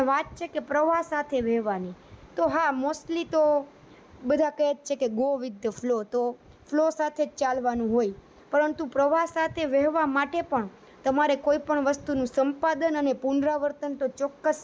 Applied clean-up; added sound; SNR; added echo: none; none; none; none.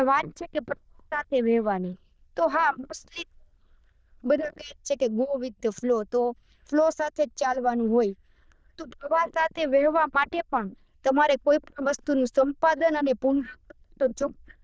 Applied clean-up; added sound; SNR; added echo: neural diffusion model UNIVERSE++.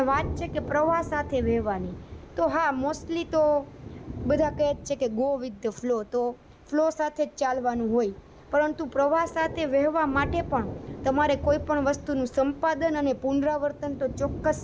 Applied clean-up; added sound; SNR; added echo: none; Thunder; 12 dB; none.